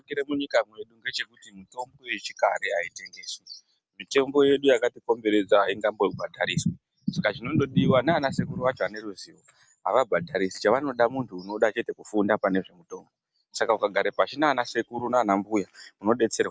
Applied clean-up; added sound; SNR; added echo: none; none; none; none.